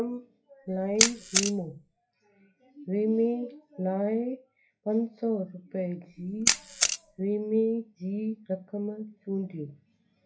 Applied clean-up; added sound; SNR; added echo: classical method WPE with log-MMSE.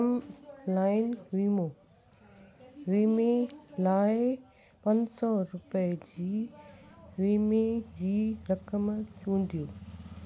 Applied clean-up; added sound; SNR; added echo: none; none; none; none.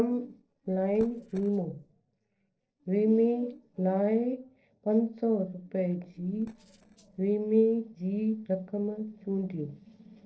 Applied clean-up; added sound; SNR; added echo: neural separator model SepFormer DNS4.